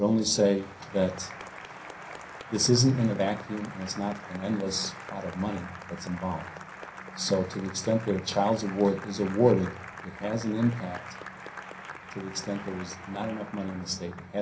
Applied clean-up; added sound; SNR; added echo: none; Applause; 14 dB; reverberation time 0.3 s.